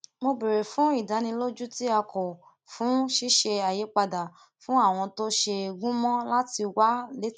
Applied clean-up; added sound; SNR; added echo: none; none; none; none.